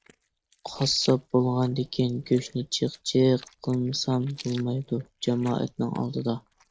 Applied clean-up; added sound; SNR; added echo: neural mask model RNNoise.